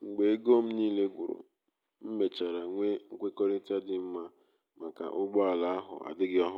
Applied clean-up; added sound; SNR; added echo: none; none; none; none.